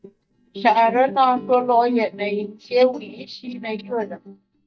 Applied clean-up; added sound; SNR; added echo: neural mask model DeepFilterNet 3.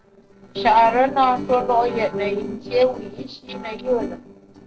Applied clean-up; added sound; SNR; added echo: neural separator model SepFormer DNS4.